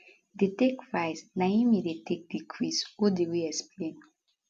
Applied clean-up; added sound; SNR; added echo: none; none; none; none.